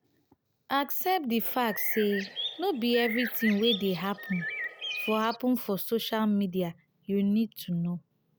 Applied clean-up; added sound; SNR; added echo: none; Bird; 7 dB; none.